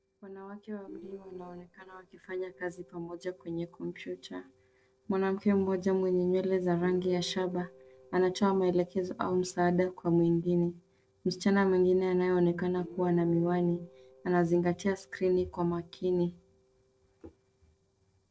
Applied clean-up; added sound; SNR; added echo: neural separator model SepFormer DNS4.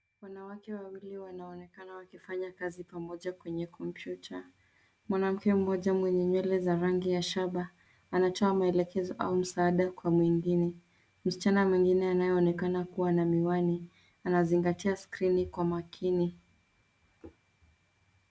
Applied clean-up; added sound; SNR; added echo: none; none; none; none.